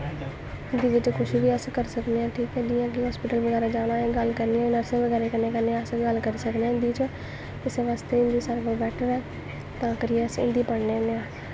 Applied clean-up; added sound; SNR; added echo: none; none; none; none.